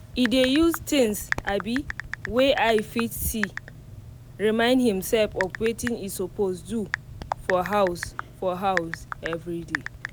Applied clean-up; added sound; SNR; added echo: none; Typing; 10 dB; none.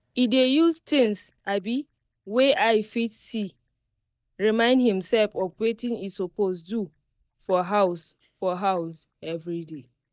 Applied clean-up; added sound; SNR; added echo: neural mask model DeepFilterNet 3.